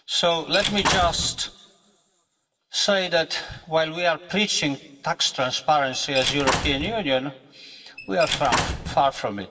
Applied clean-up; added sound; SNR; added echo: none; Squeak / Slam / Wood; 3 dB; reverberation time 1.5 s.